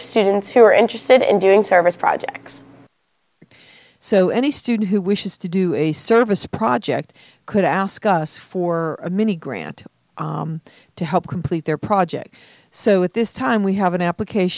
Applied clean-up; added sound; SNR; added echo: none; none; none; none.